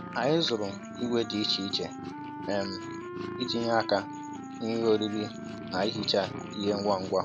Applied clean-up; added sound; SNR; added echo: none; Wind instrument, woodwind instrument + Purr; 9 dB; none.